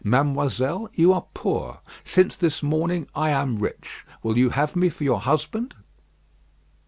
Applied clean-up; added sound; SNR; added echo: none; none; none; none.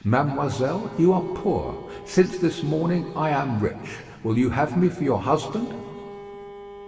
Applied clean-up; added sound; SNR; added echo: none; Bowed string instrument; 17 dB; reverberation time 2.5 s.